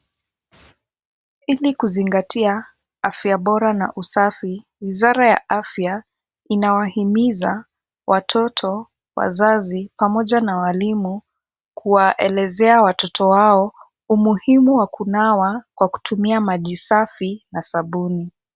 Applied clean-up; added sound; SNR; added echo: none; none; none; none.